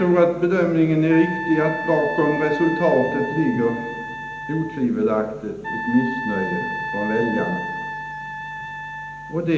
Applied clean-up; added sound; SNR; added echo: none; Wind instrument, woodwind instrument; 8 dB; reverberation time 0.9 s.